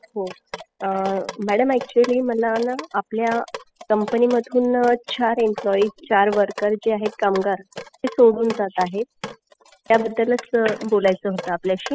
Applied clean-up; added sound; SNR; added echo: classical method spectral subtraction.